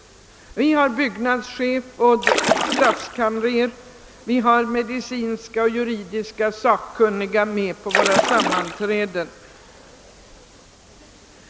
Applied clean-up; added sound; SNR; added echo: none; Splash, splatter; 0 dB; none.